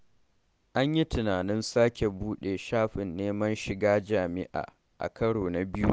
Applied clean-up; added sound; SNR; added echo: none; none; none; none.